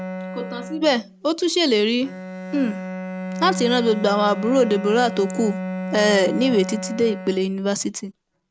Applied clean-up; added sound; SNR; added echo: none; Bowed string instrument; 9 dB; none.